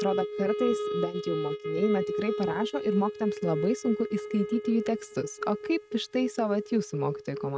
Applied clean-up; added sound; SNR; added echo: neural mask model RNNoise.